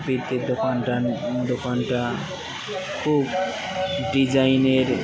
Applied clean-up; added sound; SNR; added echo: none; none; none; none.